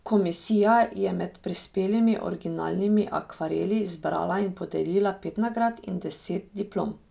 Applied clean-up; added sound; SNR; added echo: none; none; none; none.